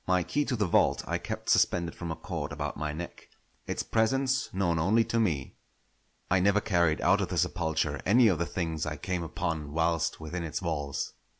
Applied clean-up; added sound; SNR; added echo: none; none; none; none.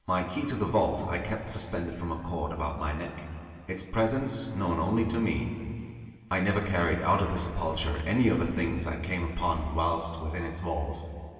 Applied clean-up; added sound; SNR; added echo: none; none; none; reverberation time 2.5 s.